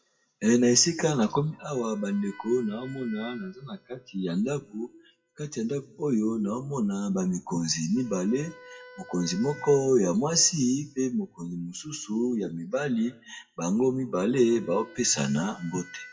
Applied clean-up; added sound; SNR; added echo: classical method WPE with log-MMSE.